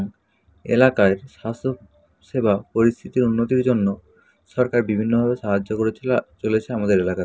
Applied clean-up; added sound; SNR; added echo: none; none; none; none.